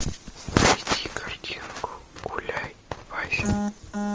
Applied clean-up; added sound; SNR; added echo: none; none; none; none.